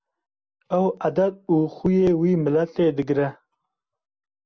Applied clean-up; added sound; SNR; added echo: none; none; none; none.